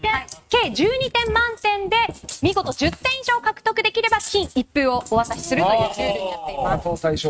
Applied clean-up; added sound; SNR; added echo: neural mask model RNNoise.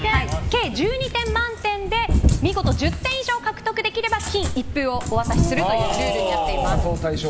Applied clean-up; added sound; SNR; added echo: none; Cat; 1 dB; none.